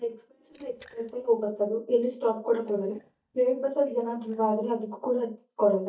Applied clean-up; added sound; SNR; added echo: neural mask model DeepFilterNet 3.